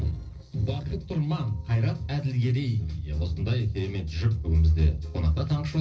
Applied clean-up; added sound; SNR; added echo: neural separator model SepFormer DNS4.